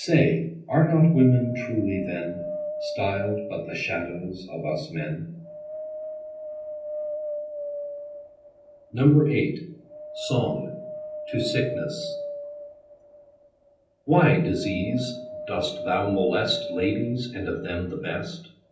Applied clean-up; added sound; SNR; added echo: none; Wind; 10 dB; reverberation time 0.6 s.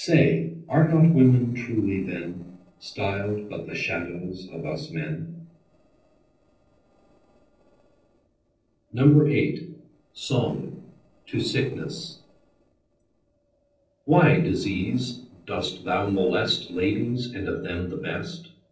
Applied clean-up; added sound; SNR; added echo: neural separator model SepFormer DNS4.